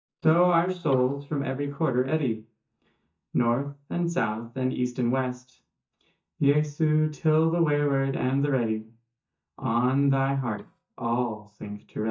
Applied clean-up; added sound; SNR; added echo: neural mask model DeepFilterNet 3.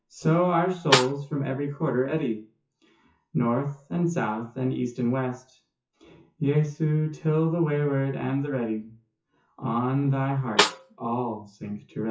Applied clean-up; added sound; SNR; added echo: classical method WPE with log-MMSE.